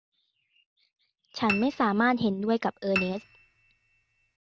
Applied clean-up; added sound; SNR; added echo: none; Piano; 9 dB; none.